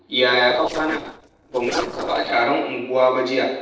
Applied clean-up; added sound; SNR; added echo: neural separator model SepFormer DNS4.